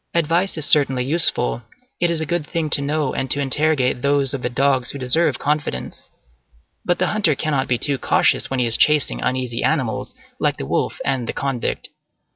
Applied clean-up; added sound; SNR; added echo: none; none; none; none.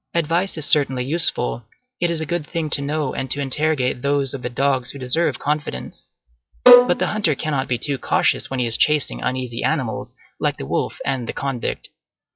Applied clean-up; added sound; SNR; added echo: classical method log-MMSE.